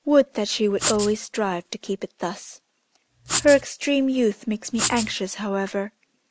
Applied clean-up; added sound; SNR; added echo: none; Writing; 4 dB; none.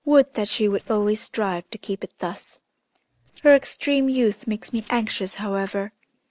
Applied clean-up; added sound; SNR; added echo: neural separator model SepFormer DNS4.